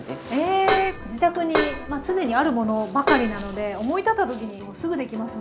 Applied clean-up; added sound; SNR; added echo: none; Dishes, pots, and pans; 2 dB; none.